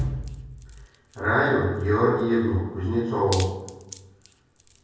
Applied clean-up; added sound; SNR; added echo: none; Wood; 20 dB; reverberation time 1.3 s.